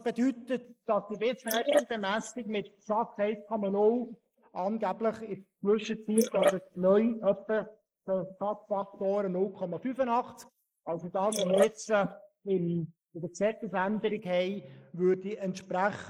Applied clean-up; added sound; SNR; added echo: neural mask model Resemble Enhance denoiser.